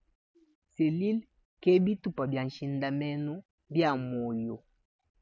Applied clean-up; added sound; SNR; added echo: none; none; none; none.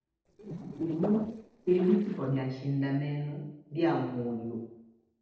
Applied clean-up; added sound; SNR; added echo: neural separator model SepFormer DNS4.